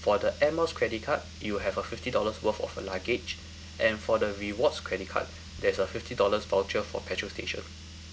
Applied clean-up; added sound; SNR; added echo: none; Car; 14 dB; none.